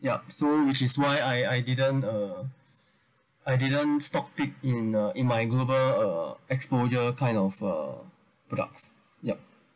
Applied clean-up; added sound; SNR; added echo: none; none; none; none.